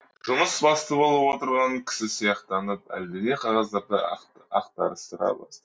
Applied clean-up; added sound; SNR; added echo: none; none; none; none.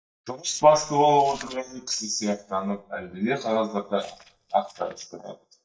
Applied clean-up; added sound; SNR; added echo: neural mask model DeepFilterNet 3.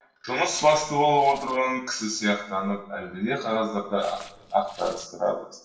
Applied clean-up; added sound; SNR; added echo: neural separator model SepFormer DNS4.